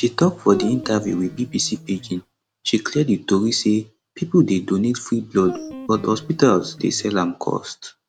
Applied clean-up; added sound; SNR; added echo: none; Guitar; 12 dB; none.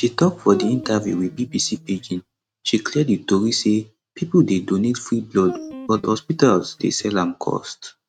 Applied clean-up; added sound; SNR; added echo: neural mask model RNNoise.